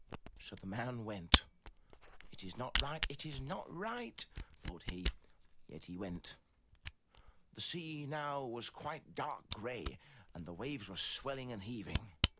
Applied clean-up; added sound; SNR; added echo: none; Camera; -3 dB; none.